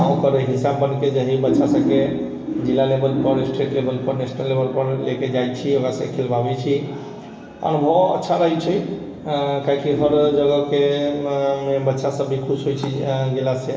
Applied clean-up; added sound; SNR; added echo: none; none; none; reverberation time 1.3 s.